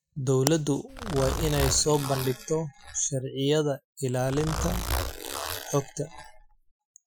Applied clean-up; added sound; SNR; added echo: classical method Wiener filter.